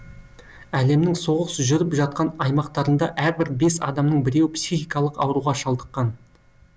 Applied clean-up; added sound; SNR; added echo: none; none; none; none.